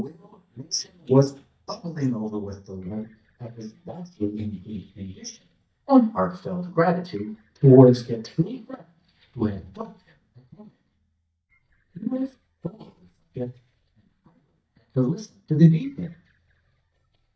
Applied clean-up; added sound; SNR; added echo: neural mask model DeepFilterNet 3.